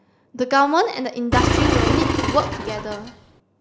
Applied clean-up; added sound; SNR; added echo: none; Engine; -2 dB; none.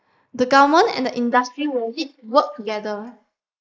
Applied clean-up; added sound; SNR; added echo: neural mask model Resemble Enhance denoiser.